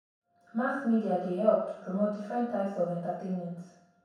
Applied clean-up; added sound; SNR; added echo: none; none; none; reverberation time 0.7 s.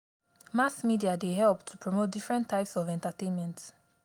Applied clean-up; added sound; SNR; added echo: none; none; none; none.